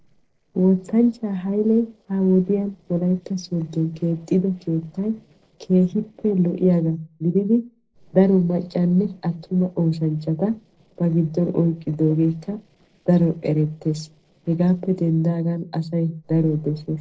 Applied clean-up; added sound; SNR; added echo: neural separator model SepFormer DNS4.